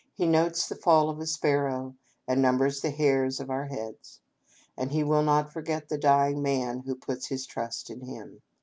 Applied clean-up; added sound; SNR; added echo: none; none; none; none.